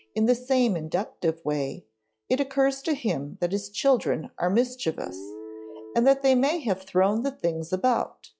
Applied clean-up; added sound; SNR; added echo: classical method log-MMSE.